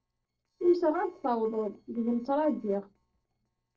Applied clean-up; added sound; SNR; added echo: neural separator model SepFormer DNS4.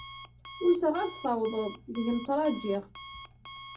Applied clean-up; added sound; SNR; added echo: none; Alarm; 12 dB; reverberation time 0.4 s.